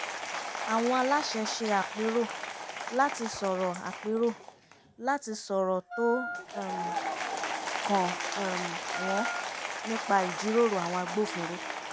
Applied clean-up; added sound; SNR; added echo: none; Applause / Crowd + Wind instrument, woodwind instrument; 5 dB; none.